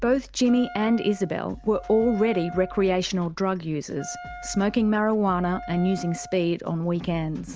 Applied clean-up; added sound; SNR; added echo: none; Wind instrument, woodwind instrument; 16 dB; none.